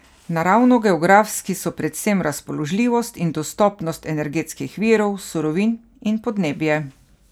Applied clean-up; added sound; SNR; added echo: none; none; none; none.